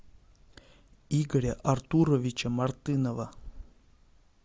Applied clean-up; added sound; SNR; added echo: none; none; none; none.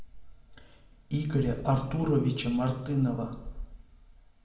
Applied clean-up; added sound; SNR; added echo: none; none; none; reverberation time 0.8 s.